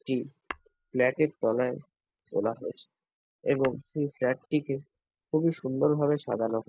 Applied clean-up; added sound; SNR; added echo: none; Tap / Hammer; 20 dB; none.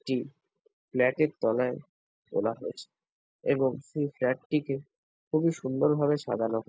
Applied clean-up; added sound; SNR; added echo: none; none; none; none.